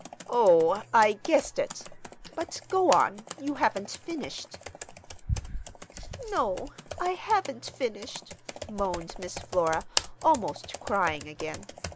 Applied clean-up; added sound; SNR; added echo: none; Computer keyboard; 11 dB; none.